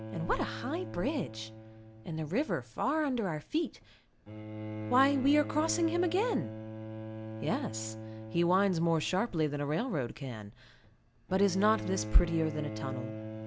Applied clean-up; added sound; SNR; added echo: none; Bowed string instrument; 10 dB; none.